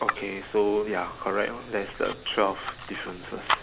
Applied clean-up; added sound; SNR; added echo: none; Camera; 7 dB; none.